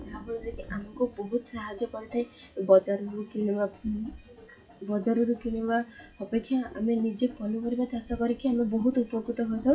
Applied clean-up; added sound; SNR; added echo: classical method WPE with log-MMSE.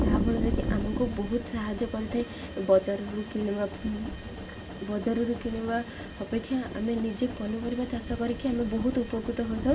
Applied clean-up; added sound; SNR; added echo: none; Mechanisms; 12 dB; reverberation time 0.2 s.